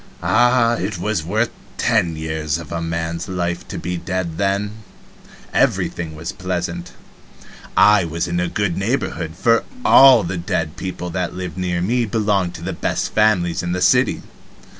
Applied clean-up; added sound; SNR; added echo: none; none; none; none.